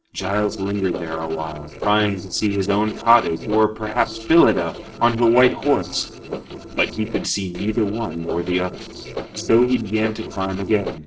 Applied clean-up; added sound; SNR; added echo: neural separator model SepFormer DNS4.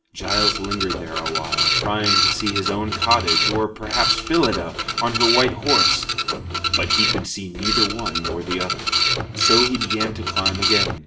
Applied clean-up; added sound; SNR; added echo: none; Printer; -3 dB; reverberation time 0.6 s.